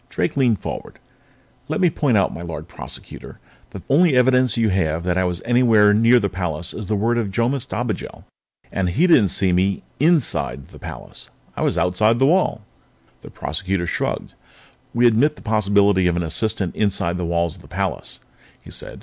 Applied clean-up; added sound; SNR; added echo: none; none; none; none.